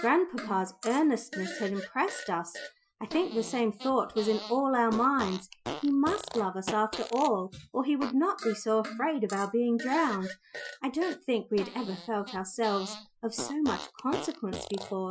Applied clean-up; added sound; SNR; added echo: classical method Wiener filter.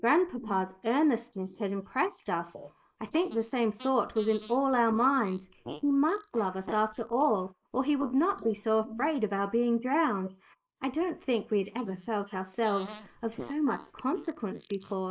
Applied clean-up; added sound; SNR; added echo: neural mask model Resemble Enhance denoiser.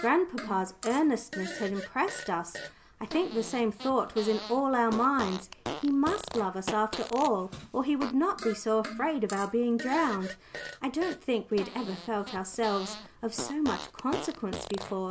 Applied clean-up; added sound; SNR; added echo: none; Fart; 12 dB; none.